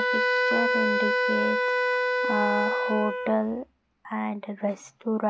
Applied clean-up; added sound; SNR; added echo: none; Wind instrument, woodwind instrument; -3 dB; none.